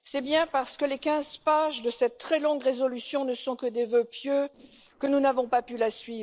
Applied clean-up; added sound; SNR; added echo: neural separator model SepFormer DNS4.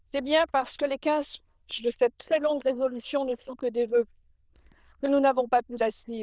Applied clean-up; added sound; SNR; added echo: neural diffusion model UNIVERSE++.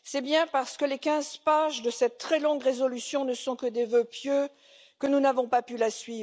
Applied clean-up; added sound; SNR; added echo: none; none; none; none.